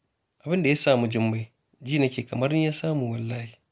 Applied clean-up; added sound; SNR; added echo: none; none; none; none.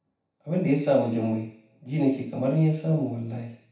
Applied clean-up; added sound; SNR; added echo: none; none; none; reverberation time 0.7 s.